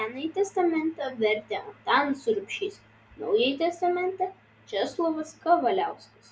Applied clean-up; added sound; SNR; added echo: none; none; none; none.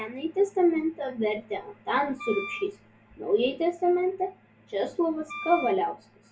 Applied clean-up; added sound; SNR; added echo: none; Wind instrument, woodwind instrument; 11 dB; reverberation time 0.2 s.